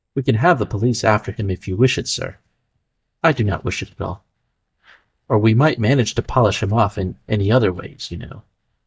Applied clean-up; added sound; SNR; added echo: neural mask model DeepFilterNet 3.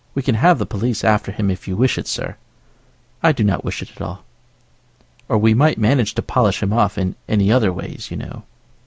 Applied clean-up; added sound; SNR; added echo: none; none; none; none.